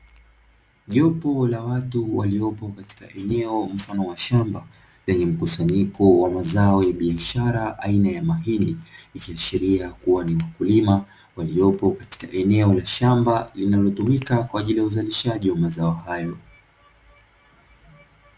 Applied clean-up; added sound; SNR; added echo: none; none; none; none.